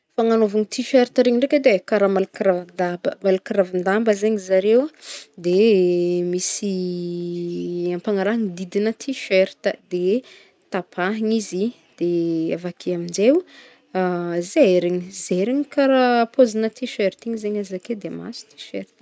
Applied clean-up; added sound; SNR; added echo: none; none; none; none.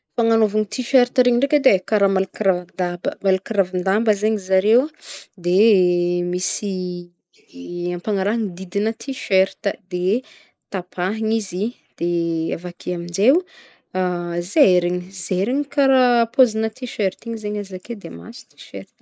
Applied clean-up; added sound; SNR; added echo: neural mask model Resemble Enhance denoiser.